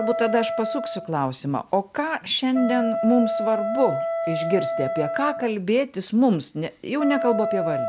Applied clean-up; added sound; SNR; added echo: none; Wind instrument, woodwind instrument; 4 dB; none.